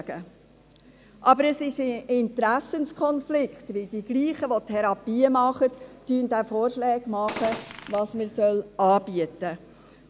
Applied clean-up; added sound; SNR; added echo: none; Gunshot, gunfire; 9 dB; none.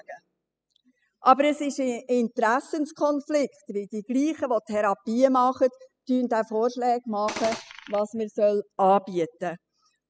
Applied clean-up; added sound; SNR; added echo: classical method spectral subtraction.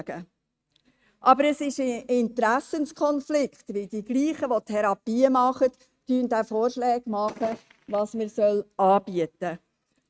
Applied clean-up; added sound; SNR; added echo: neural mask model RNNoise.